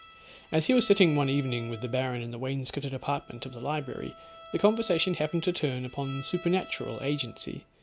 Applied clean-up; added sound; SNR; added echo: none; Bowed string instrument; 19 dB; none.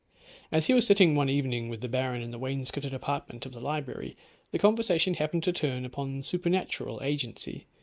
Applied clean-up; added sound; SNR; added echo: neural mask model Resemble Enhance denoiser.